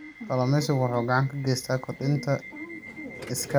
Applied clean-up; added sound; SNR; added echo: none; Subway, metro, underground / Alarm; 14 dB; none.